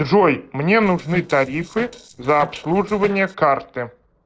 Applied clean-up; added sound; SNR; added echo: neural separator model SepFormer DNS4.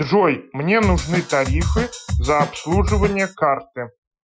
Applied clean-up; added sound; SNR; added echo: classical method Wiener filter.